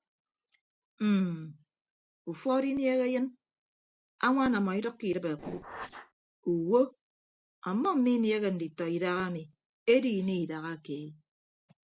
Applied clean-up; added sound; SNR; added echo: neural separator model SepFormer DNS4.